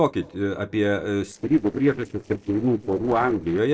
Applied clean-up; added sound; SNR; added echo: neural separator model SepFormer DNS4.